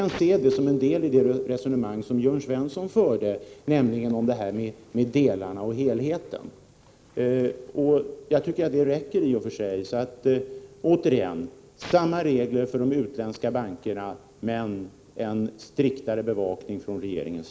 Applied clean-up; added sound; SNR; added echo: none; none; none; none.